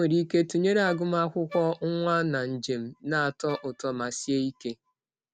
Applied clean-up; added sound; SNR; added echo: none; Wind instrument, woodwind instrument; 18 dB; none.